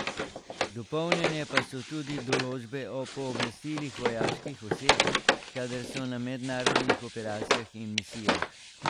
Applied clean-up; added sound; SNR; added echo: none; Wood; -4 dB; none.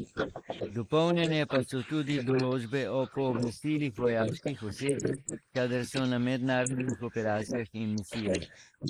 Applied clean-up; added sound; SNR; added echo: neural mask model Resemble Enhance denoiser.